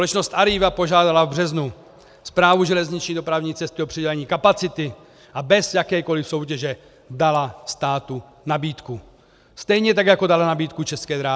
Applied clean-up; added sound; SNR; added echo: none; none; none; none.